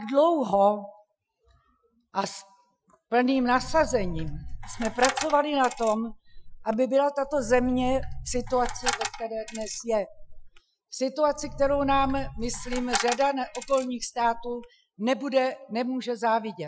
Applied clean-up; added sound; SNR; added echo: classical method Wiener filter.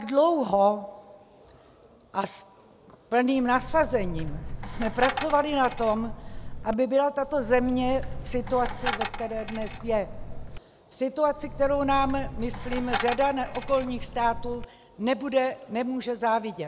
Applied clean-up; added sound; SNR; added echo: none; Coin (dropping); 6 dB; none.